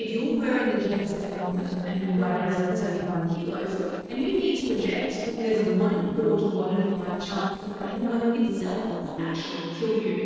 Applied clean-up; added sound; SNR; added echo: neural separator model SepFormer DNS4.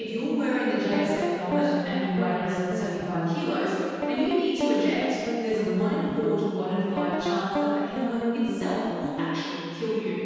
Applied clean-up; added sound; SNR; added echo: none; Guitar; 3 dB; reverberation time 2.1 s.